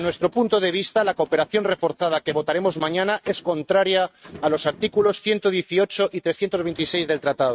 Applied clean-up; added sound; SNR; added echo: neural mask model RNNoise.